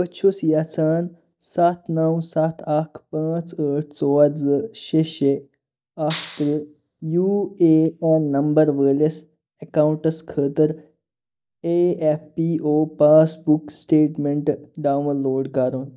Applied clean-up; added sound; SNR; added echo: neural mask model DeepFilterNet 3.